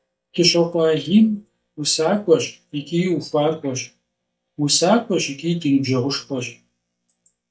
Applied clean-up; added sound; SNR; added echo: neural mask model DeepFilterNet 3.